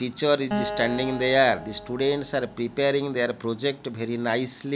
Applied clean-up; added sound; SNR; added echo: none; Acoustic guitar; 10 dB; none.